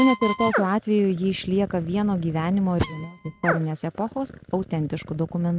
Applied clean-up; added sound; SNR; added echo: neural mask model RNNoise.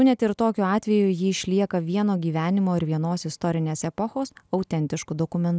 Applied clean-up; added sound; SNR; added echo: none; none; none; none.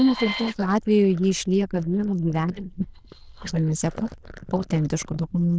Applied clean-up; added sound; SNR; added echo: neural diffusion model UNIVERSE++.